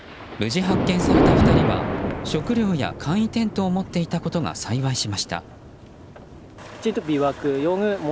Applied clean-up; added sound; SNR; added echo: none; Thunder; 1 dB; none.